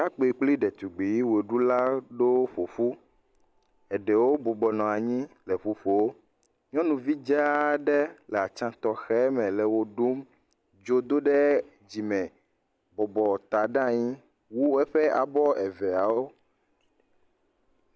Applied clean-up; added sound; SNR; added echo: none; none; none; none.